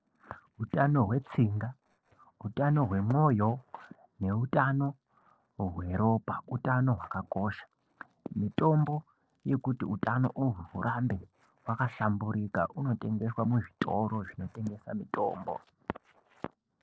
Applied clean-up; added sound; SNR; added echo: neural separator model SepFormer DNS4.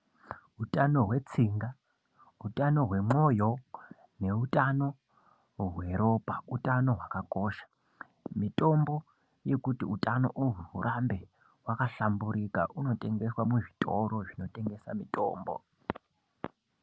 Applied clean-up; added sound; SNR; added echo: none; none; none; none.